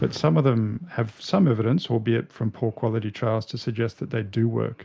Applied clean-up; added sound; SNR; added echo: none; none; none; none.